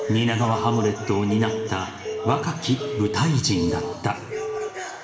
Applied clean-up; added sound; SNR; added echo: none; Alarm / Keyboard (musical); 8 dB; reverberation time 2.0 s.